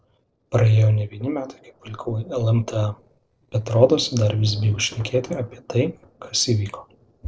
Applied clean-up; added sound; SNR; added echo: neural separator model SepFormer DNS4.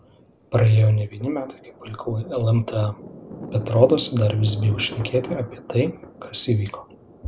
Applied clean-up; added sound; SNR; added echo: none; Thunder; 17 dB; none.